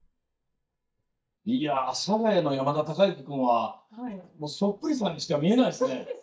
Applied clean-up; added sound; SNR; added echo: neural mask model DeepFilterNet 3.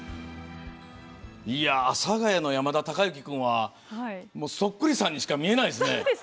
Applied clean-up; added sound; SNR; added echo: none; none; none; none.